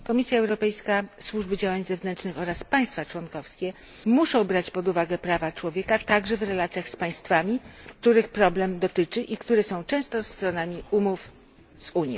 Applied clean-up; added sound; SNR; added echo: none; none; none; none.